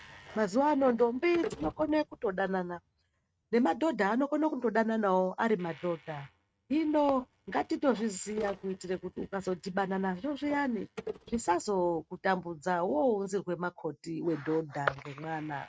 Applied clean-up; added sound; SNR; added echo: neural mask model RNNoise.